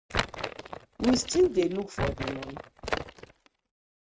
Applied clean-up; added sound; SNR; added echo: neural mask model RNNoise.